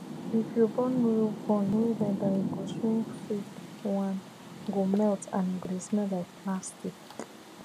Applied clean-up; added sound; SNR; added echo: none; Rain; 9 dB; none.